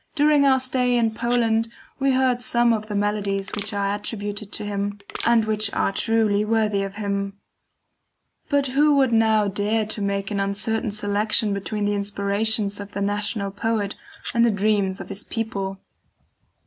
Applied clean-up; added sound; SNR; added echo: none; Crushing + Domestic sounds, home sounds; 9 dB; none.